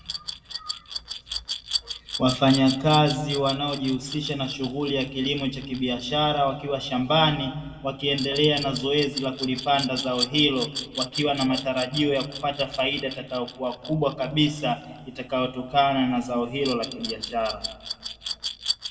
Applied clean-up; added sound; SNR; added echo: none; Glass; 11 dB; reverberation time 1.4 s.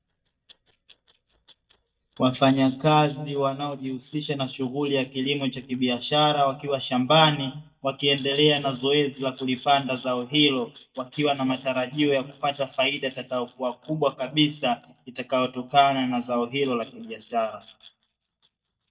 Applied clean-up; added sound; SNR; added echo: neural mask model DeepFilterNet 3.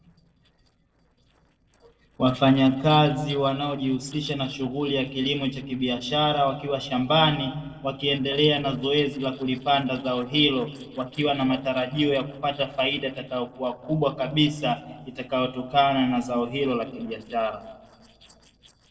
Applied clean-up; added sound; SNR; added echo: neural separator model SepFormer DNS4.